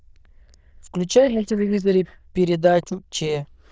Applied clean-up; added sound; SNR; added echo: neural diffusion model UNIVERSE++.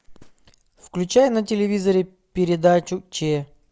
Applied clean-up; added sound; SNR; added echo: none; none; none; none.